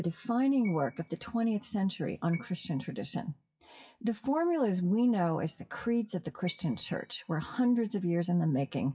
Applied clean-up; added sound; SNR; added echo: classical method WPE with log-MMSE.